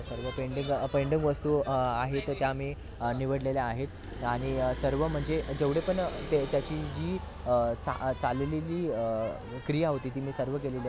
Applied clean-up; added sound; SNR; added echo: none; none; none; none.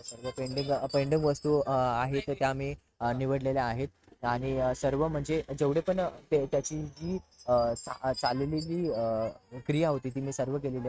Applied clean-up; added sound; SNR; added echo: neural mask model RNNoise.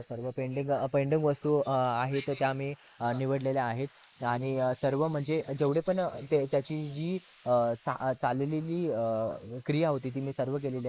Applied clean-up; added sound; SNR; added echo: neural mask model Resemble Enhance denoiser.